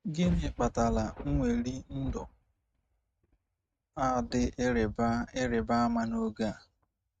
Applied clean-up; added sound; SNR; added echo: neural mask model RNNoise.